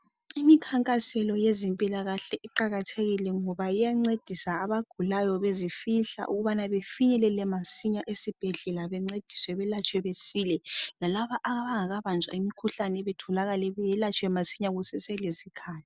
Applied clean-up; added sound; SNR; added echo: none; none; none; none.